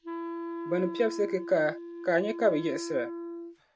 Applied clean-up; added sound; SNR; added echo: none; Wind instrument, woodwind instrument; 7 dB; none.